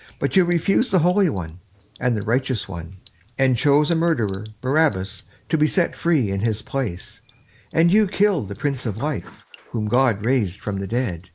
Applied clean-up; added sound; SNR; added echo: neural mask model Resemble Enhance denoiser.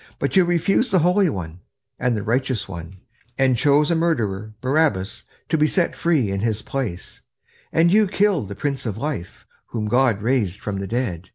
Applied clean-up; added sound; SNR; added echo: none; none; none; none.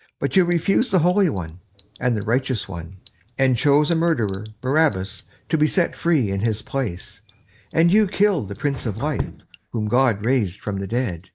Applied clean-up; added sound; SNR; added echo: neural mask model DeepFilterNet 3.